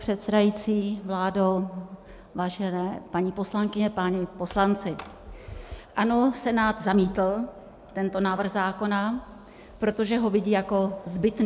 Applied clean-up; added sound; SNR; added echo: none; none; none; none.